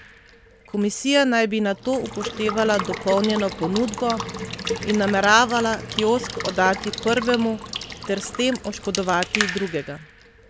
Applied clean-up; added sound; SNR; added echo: none; Water tap, faucet / Water / Liquid; 9 dB; none.